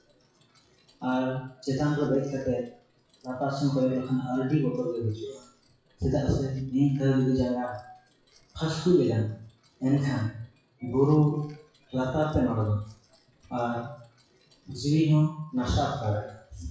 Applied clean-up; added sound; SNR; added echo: classical method WPE with log-MMSE.